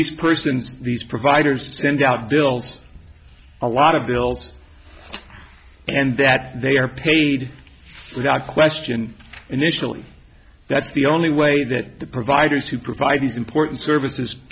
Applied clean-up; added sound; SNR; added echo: none; none; none; none.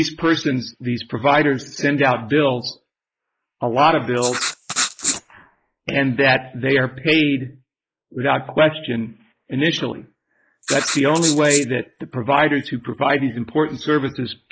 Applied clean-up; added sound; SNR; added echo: neural mask model Resemble Enhance denoiser.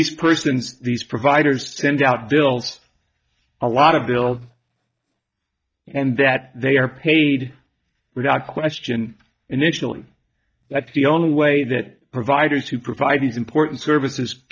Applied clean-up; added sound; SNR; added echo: neural mask model DeepFilterNet 3.